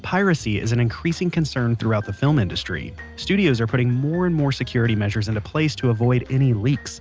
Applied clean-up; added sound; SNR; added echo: none; none; none; none.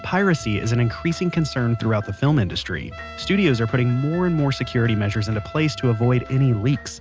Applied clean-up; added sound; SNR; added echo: none; Trumpet; 19 dB; none.